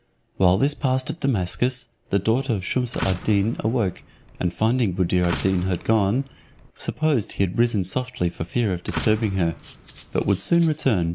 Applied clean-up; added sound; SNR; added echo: none; Rattle (instrument) + Slam; 13 dB; none.